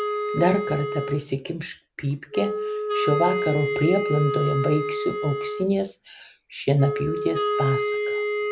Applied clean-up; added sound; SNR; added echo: none; Wind instrument, woodwind instrument; 2 dB; none.